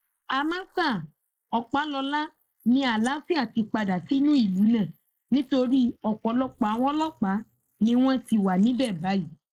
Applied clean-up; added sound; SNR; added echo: neural mask model Resemble Enhance denoiser.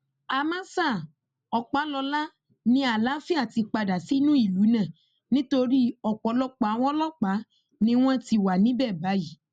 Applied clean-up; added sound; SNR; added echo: none; none; none; none.